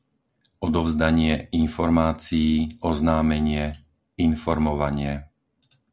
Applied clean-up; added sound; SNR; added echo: none; none; none; none.